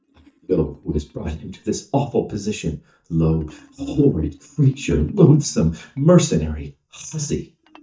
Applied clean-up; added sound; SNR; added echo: neural mask model DeepFilterNet 3.